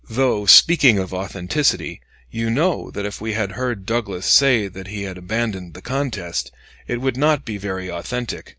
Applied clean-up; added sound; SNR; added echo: none; none; none; none.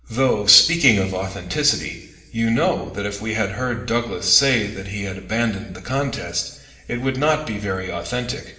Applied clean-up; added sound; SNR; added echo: none; none; none; reverberation time 2.0 s.